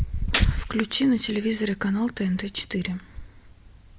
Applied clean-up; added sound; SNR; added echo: none; Gunshot, gunfire; 8 dB; none.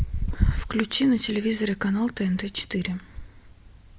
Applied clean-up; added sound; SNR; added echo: none; none; none; none.